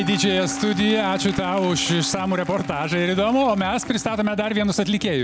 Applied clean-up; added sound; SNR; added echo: none; Musical instrument; 13 dB; none.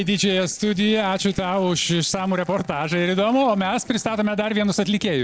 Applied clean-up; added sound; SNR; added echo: neural separator model SepFormer DNS4.